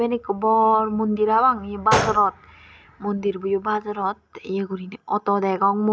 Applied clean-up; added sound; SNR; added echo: none; Gunshot, gunfire; 7 dB; none.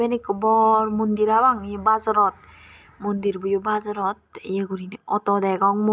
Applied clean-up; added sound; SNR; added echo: none; none; none; none.